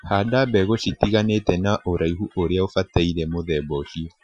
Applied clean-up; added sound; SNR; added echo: classical method Wiener filter.